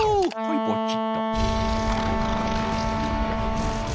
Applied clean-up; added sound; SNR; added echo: none; Wind instrument, woodwind instrument; 0 dB; none.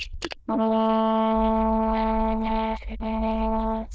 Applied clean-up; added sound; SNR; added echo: neural diffusion model UNIVERSE++.